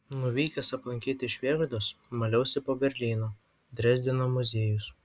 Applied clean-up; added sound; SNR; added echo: none; none; none; none.